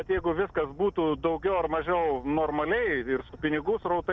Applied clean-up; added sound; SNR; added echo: none; Fireworks; 19 dB; none.